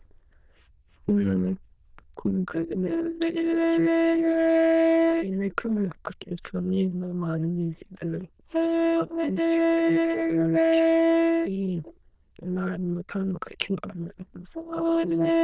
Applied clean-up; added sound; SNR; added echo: neural diffusion model UNIVERSE++.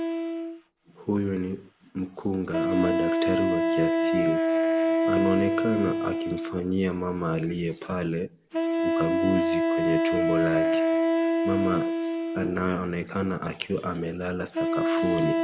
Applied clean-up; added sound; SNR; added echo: none; Wind instrument, woodwind instrument; -3 dB; none.